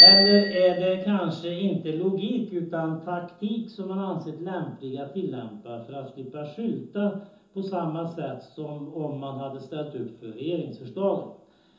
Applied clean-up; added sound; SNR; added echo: none; Bicycle bell; 0 dB; reverberation time 0.6 s.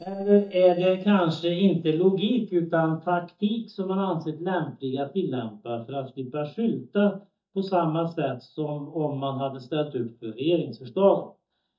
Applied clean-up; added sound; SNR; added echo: neural mask model DeepFilterNet 3.